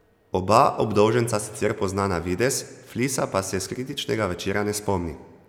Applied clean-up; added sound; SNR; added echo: none; none; none; none.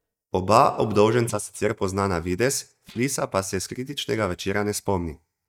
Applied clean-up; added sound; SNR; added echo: neural mask model DeepFilterNet 3.